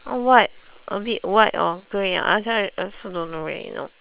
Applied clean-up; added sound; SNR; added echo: neural separator model SepFormer WHAM!.